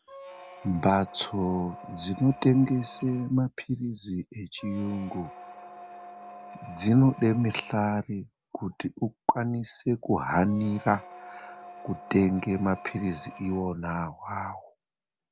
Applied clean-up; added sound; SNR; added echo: none; Squeak; 17 dB; none.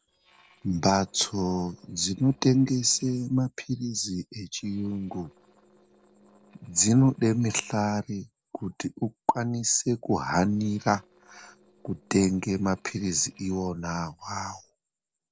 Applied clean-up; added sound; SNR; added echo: neural separator model SepFormer DNS4.